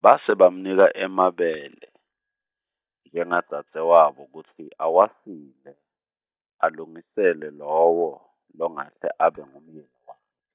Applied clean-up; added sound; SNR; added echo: neural mask model DeepFilterNet 3.